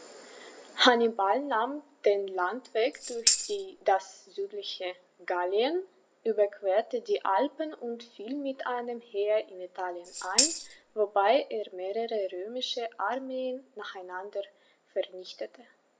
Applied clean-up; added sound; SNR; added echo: none; Tambourine; 0 dB; none.